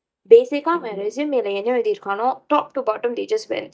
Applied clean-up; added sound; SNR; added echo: neural mask model DeepFilterNet 3.